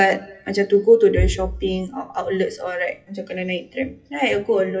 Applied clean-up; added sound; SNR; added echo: classical method WPE with log-MMSE.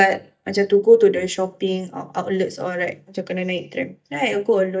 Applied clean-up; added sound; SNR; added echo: neural mask model DeepFilterNet 3.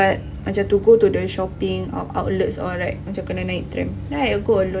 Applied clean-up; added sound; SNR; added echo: none; none; none; none.